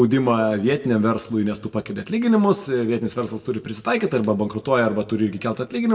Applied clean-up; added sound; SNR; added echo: none; none; none; reverberation time 1.1 s.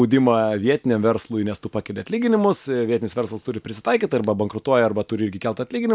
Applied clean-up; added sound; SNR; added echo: none; none; none; none.